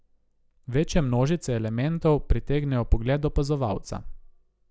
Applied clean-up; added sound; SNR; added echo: none; none; none; none.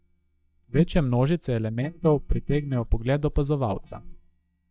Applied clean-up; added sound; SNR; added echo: neural mask model DeepFilterNet 3.